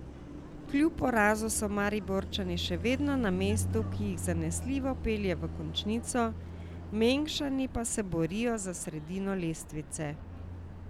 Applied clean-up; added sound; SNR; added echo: none; Car passing by; 7 dB; none.